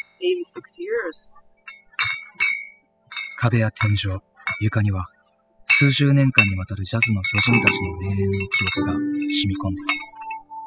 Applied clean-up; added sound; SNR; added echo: classical method spectral subtraction.